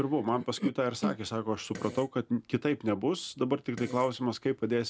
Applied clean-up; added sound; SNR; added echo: none; Fart; 20 dB; none.